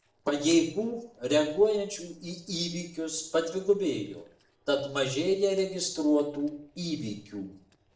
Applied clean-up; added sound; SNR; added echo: neural separator model SepFormer DNS4.